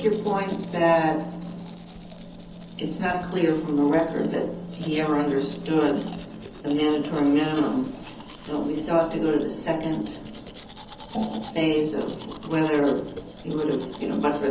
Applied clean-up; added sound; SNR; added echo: none; Domestic sounds, home sounds; 17 dB; reverberation time 0.7 s.